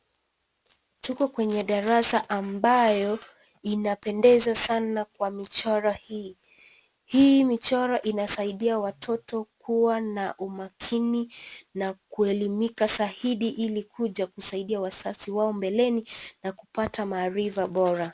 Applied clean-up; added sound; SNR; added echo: none; none; none; none.